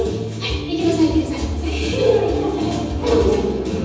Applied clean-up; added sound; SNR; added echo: none; none; none; reverberation time 1.1 s.